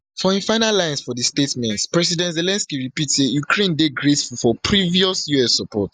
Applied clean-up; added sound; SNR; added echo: neural mask model Resemble Enhance denoiser.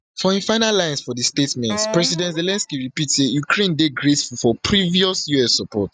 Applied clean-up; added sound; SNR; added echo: neural mask model RNNoise.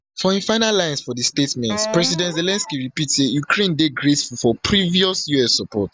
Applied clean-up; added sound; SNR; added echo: none; Wind instrument, woodwind instrument; 10 dB; none.